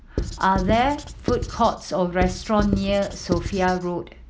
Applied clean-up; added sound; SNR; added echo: none; Writing; 6 dB; none.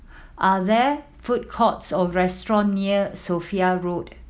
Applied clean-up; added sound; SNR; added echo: none; none; none; none.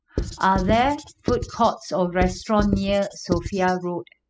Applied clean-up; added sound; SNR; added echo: classical method spectral subtraction.